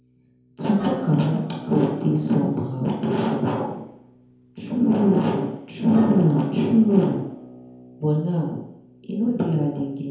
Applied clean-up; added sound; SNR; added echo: none; Acoustic guitar; 18 dB; reverberation time 0.9 s.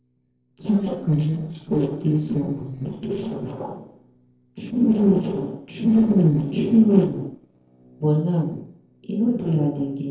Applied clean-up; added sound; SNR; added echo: neural separator model SepFormer DNS4.